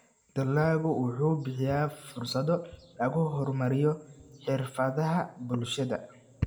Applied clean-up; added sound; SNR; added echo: none; none; none; reverberation time 0.5 s.